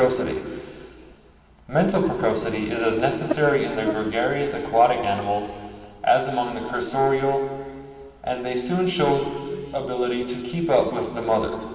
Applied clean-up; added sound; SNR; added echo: none; Buzz; 7 dB; reverberation time 2.3 s.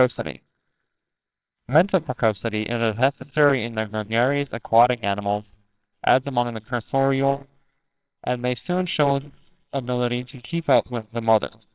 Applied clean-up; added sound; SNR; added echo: neural separator model SepFormer WHAMR!.